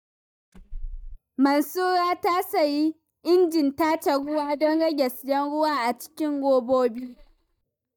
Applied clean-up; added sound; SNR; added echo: neural mask model DeepFilterNet 3.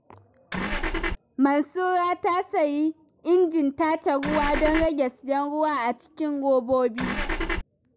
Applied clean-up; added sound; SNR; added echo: none; Engine / Car; 2 dB; none.